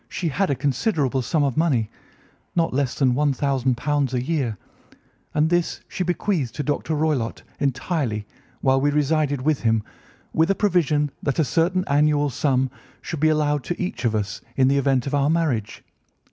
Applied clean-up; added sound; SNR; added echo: none; none; none; none.